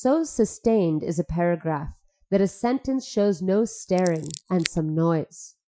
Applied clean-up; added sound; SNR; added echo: classical method Wiener filter.